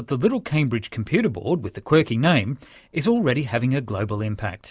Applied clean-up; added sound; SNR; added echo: none; none; none; none.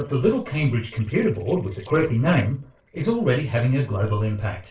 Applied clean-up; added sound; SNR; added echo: neural separator model SepFormer DNS4.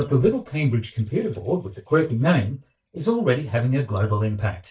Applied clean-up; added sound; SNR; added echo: neural mask model DeepFilterNet 3.